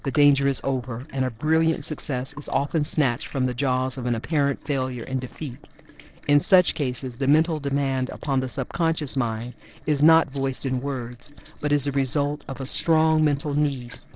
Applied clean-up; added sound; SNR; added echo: neural separator model SepFormer DNS4.